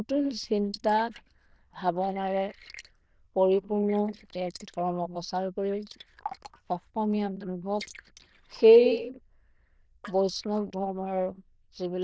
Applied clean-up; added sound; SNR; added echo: neural diffusion model UNIVERSE++.